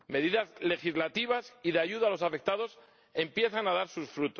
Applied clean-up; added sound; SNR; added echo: none; none; none; none.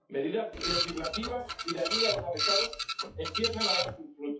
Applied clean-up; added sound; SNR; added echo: classical method WPE with log-MMSE.